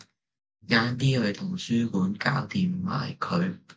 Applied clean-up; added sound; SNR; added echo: none; none; none; none.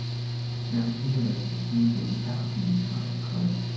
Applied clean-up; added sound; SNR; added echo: none; Mechanical fan / Engine; 1 dB; reverberation time 0.9 s.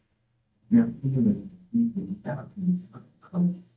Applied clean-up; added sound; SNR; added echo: neural mask model DeepFilterNet 3.